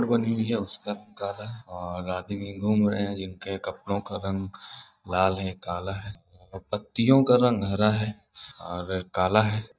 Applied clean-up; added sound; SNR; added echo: neural mask model DeepFilterNet 3.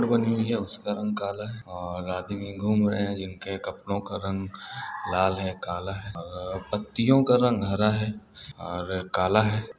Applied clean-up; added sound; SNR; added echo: none; none; none; none.